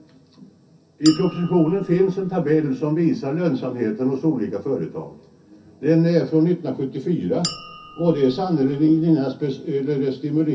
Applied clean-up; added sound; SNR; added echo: none; Chink, clink; 16 dB; reverberation time 0.3 s.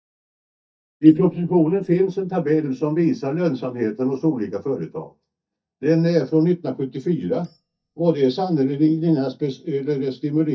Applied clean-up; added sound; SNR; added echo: neural mask model DeepFilterNet 3.